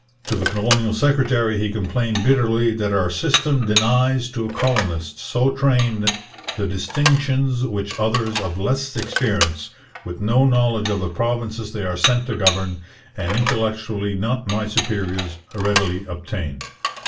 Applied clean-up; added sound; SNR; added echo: none; Dishes, pots, and pans; 8 dB; reverberation time 0.3 s.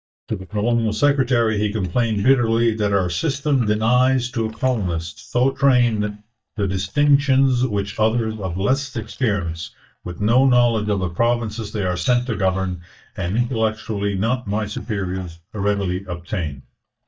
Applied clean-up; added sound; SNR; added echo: neural mask model DeepFilterNet 3.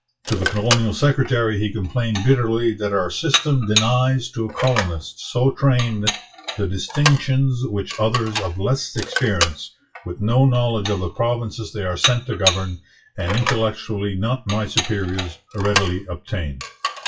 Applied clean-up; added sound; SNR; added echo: classical method WPE with log-MMSE.